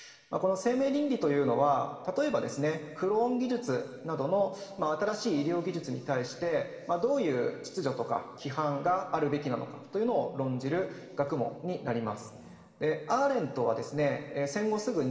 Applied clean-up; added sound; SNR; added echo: none; none; none; reverberation time 2.0 s.